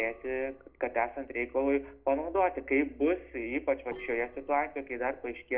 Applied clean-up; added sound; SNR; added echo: neural separator model SepFormer DNS4.